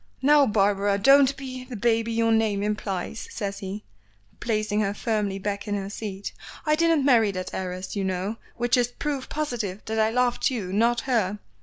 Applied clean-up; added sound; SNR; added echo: none; none; none; none.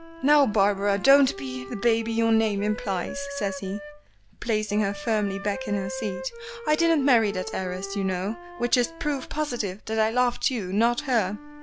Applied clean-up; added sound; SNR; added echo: none; Wind instrument, woodwind instrument; 14 dB; none.